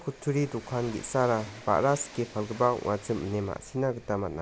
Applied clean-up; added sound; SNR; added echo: none; Train; 18 dB; none.